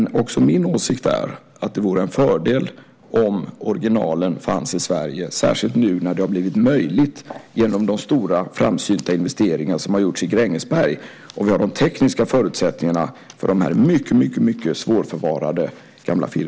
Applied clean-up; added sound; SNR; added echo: none; none; none; none.